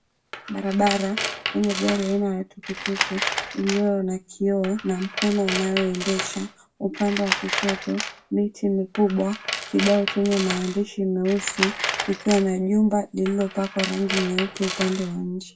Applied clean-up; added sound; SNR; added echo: none; Tools; 7 dB; reverberation time 0.2 s.